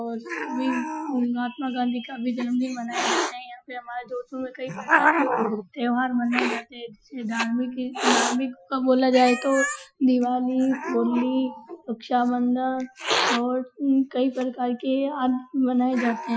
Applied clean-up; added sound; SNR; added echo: classical method Wiener filter.